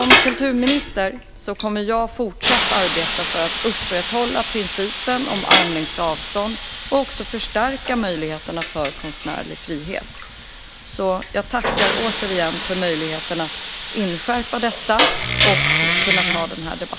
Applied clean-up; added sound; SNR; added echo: none; Wood + Hiss; -1 dB; none.